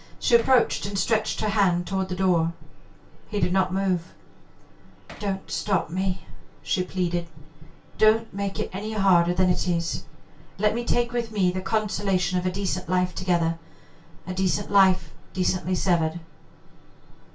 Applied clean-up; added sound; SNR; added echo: none; Hammer; 19 dB; reverberation time 0.2 s.